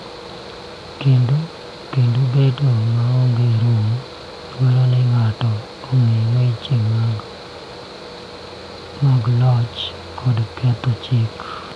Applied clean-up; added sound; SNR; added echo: none; Mechanical fan; 17 dB; none.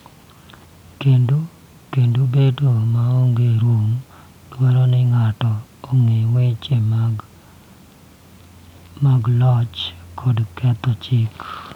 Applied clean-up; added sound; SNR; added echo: none; none; none; none.